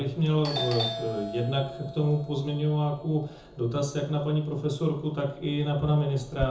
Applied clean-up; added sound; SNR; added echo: none; Doorbell; 12 dB; reverberation time 0.5 s.